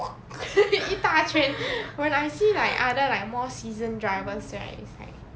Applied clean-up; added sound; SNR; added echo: none; Piano; 17 dB; none.